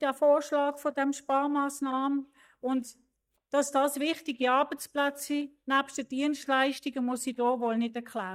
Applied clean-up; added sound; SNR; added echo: neural mask model DeepFilterNet 3.